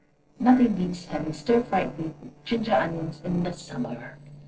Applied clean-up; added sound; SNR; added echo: neural separator model SepFormer DNS4.